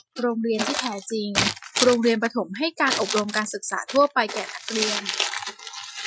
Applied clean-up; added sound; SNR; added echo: classical method Wiener filter.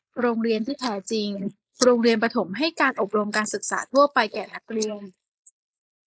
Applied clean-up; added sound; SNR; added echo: neural mask model Resemble Enhance denoiser.